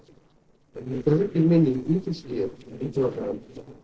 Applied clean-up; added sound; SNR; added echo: neural separator model SepFormer DNS4.